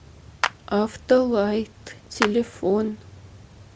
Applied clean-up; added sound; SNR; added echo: none; Clapping; 8 dB; none.